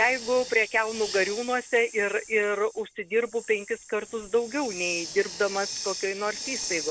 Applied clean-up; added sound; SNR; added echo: none; Hiss; 11 dB; none.